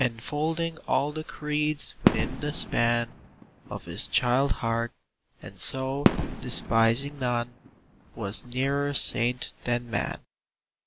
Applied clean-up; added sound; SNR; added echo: none; Fireworks; 3 dB; none.